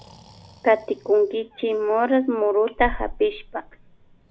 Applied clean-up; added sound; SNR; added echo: none; Breathing; 15 dB; none.